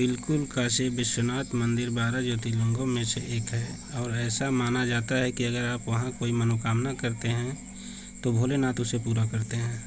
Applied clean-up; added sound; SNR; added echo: none; none; none; none.